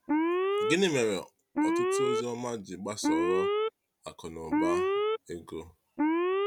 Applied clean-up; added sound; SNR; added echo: none; Alarm; -5 dB; none.